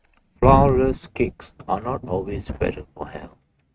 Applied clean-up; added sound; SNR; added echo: neural mask model RNNoise.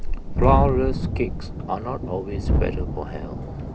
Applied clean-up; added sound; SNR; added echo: none; Thunderstorm; -3 dB; none.